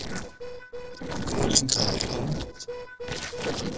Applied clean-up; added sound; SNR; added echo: neural separator model SepFormer DNS4.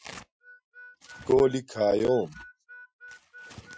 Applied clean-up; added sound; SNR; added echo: classical method Wiener filter.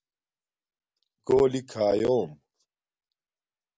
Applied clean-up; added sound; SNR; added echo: none; none; none; none.